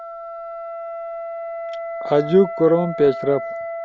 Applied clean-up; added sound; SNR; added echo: none; Wind instrument, woodwind instrument; 8 dB; none.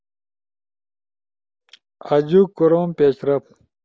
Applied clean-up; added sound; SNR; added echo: none; none; none; none.